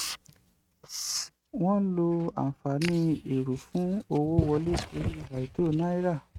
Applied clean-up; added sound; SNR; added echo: neural mask model RNNoise.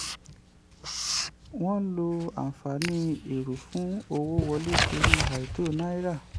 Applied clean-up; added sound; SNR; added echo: none; Writing; 1 dB; none.